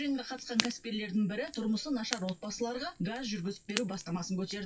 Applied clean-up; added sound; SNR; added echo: classical method WPE with log-MMSE.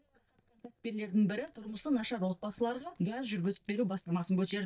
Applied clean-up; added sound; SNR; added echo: neural mask model DeepFilterNet 3.